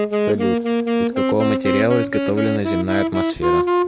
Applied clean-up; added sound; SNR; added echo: none; Wind instrument, woodwind instrument; -3 dB; none.